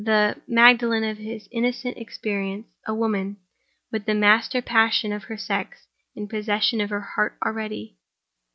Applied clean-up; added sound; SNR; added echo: none; none; none; none.